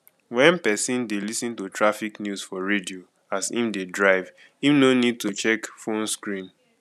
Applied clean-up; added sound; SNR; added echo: none; none; none; none.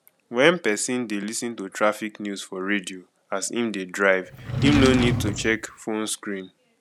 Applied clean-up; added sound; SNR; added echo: none; Drawer open or close; 0 dB; none.